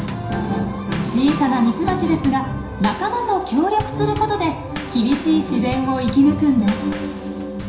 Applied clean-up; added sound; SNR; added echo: none; Bass drum / Snare drum / Drum kit; 12 dB; reverberation time 0.7 s.